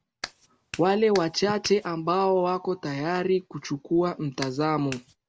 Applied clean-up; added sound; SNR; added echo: none; Clapping; 16 dB; none.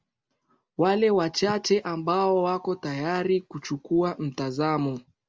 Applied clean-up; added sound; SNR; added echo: none; none; none; none.